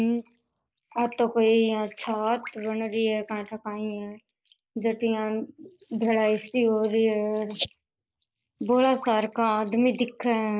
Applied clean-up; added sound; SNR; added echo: neural mask model Resemble Enhance denoiser.